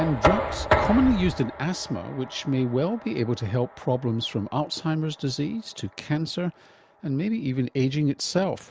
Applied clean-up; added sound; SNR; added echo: none; Knock; 6 dB; none.